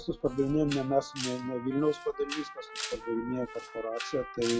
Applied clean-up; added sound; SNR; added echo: classical method log-MMSE.